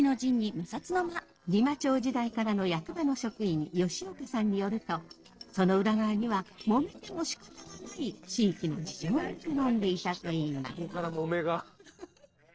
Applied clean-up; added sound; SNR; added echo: neural separator model SepFormer DNS4.